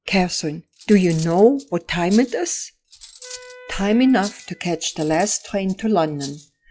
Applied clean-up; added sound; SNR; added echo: classical method log-MMSE.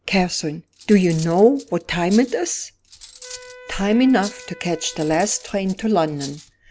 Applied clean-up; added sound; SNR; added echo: none; Cutlery, silverware + Wind instrument, woodwind instrument; 20 dB; none.